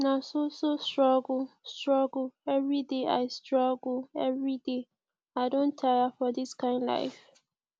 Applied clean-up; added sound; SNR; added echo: none; none; none; none.